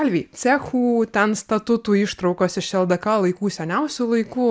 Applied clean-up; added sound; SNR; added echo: none; none; none; none.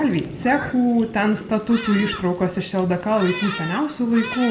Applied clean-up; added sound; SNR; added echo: none; Thunderstorm; 12 dB; reverberation time 1.0 s.